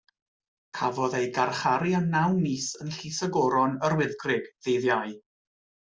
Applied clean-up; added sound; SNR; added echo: none; none; none; none.